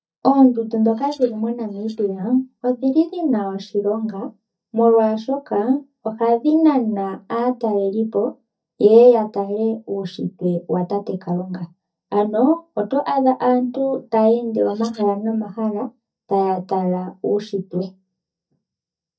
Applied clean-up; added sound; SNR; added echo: neural mask model DeepFilterNet 3.